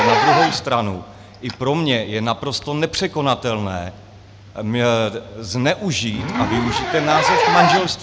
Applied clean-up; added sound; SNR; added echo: none; Zipper (clothing); 1 dB; none.